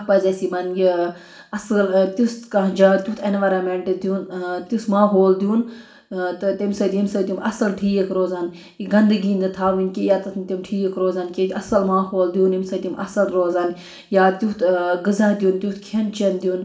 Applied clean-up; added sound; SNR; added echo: none; none; none; reverberation time 0.5 s.